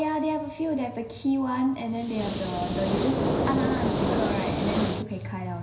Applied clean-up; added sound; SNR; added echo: none; Hiss; -1 dB; reverberation time 0.9 s.